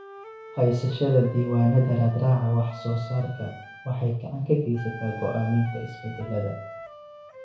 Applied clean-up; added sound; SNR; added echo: none; Wind instrument, woodwind instrument; 16 dB; reverberation time 0.6 s.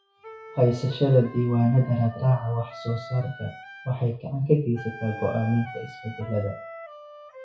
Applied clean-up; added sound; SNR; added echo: classical method WPE with log-MMSE.